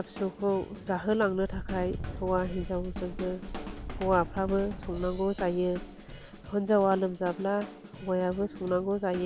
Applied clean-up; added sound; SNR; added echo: none; Drum / Drum kit + Engine; 10 dB; none.